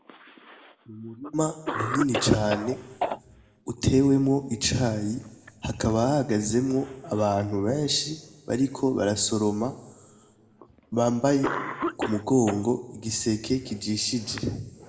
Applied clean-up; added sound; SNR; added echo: none; Cough; 11 dB; reverberation time 1.1 s.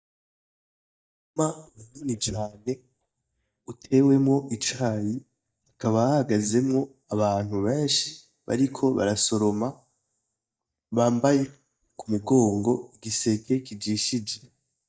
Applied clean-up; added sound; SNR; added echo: neural mask model DeepFilterNet 3.